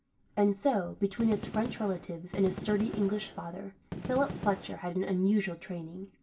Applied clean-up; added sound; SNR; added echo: none; Gunshot, gunfire; 10 dB; reverberation time 0.2 s.